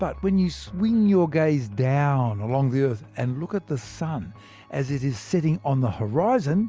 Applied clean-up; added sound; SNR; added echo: none; none; none; none.